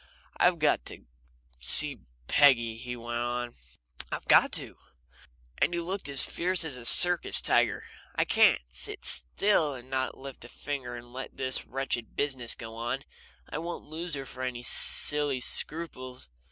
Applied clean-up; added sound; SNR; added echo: none; none; none; none.